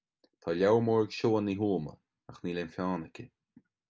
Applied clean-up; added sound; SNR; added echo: none; none; none; none.